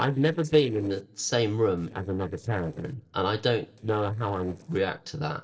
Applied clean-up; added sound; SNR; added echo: neural separator model SepFormer DNS4.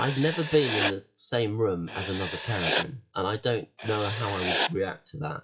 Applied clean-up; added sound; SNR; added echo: classical method WPE with log-MMSE.